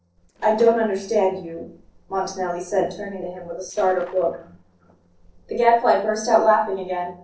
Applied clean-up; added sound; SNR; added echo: neural separator model SepFormer DNS4.